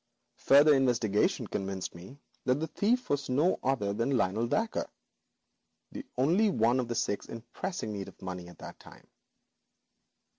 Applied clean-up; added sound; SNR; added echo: none; none; none; none.